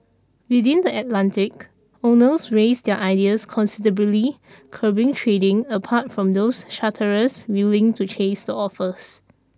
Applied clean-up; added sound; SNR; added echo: none; none; none; none.